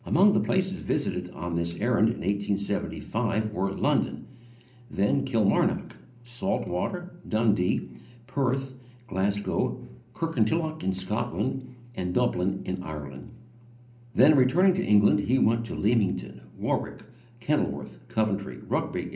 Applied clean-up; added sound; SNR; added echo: none; none; none; reverberation time 0.5 s.